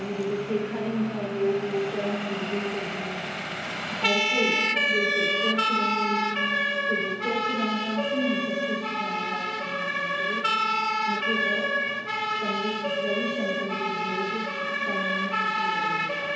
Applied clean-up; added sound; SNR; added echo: none; Siren; -4 dB; reverberation time 0.6 s.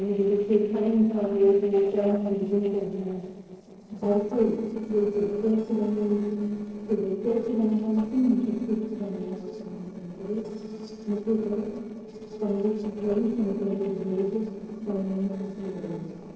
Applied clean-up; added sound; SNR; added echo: neural separator model SepFormer DNS4.